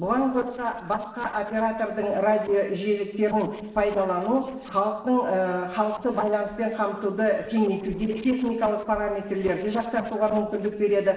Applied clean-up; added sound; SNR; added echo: neural separator model SepFormer DNS4.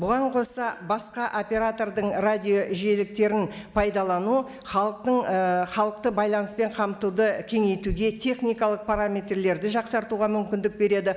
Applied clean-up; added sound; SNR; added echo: none; none; none; none.